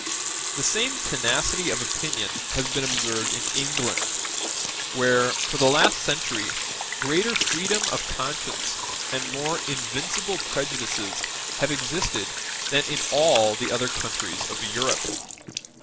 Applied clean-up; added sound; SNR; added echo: none; Sink (filling or washing) / Water tap, faucet; 0 dB; none.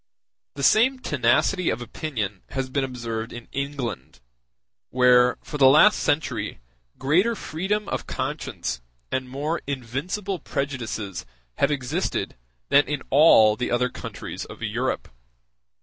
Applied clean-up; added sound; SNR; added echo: none; none; none; none.